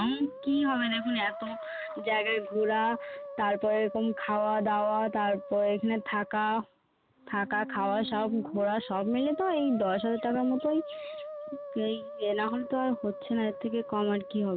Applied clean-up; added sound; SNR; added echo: none; Musical instrument; 12 dB; none.